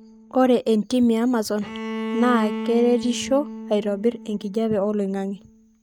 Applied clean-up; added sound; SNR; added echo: neural mask model RNNoise.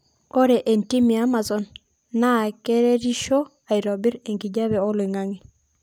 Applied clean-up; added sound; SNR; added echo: none; none; none; none.